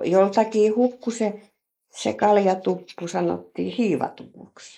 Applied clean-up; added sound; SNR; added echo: neural mask model Resemble Enhance denoiser.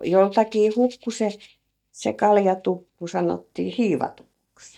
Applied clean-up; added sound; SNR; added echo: neural mask model DeepFilterNet 3.